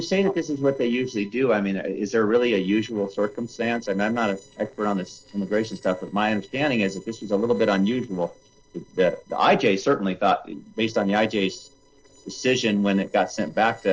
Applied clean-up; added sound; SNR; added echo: neural separator model SepFormer DNS4.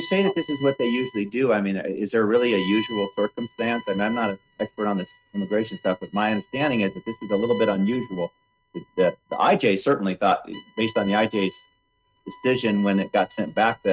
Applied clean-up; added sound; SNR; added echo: neural mask model RNNoise.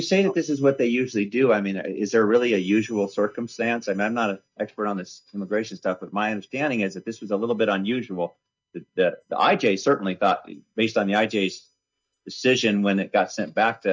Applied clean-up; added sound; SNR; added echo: neural mask model DeepFilterNet 3.